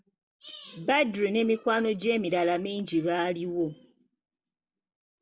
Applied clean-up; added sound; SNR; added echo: none; none; none; none.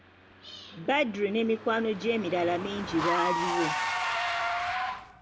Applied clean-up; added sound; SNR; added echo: none; Engine / Car; 2 dB; none.